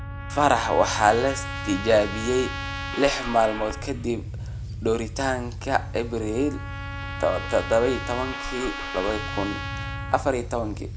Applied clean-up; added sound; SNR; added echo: none; Engine starting / Car + Trumpet; 7 dB; none.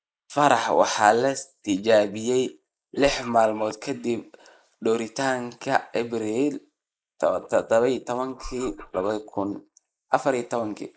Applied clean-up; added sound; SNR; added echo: neural mask model Resemble Enhance denoiser.